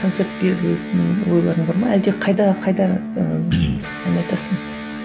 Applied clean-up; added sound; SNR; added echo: none; Electric guitar; 9 dB; reverberation time 0.3 s.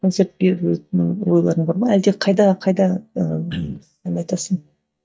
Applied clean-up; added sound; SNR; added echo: neural mask model DeepFilterNet 3.